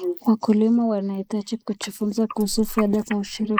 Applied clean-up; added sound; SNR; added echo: neural mask model Resemble Enhance denoiser.